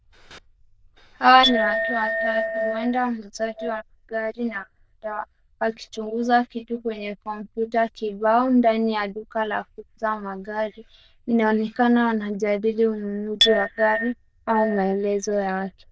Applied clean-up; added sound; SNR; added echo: neural diffusion model UNIVERSE++.